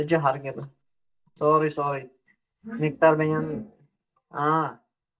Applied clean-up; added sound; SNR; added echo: neural mask model DeepFilterNet 3.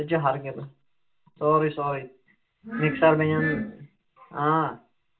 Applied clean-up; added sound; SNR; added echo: none; Glass; 5 dB; reverberation time 0.2 s.